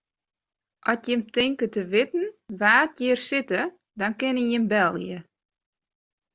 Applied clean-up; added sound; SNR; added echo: none; none; none; none.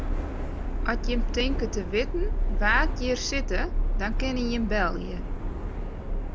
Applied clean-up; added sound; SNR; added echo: none; Subway, metro, underground; -3 dB; none.